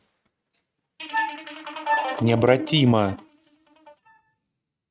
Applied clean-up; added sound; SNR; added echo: neural mask model RNNoise.